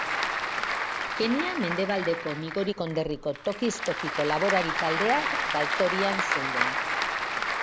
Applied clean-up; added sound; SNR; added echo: none; Applause / Crowd; 0 dB; none.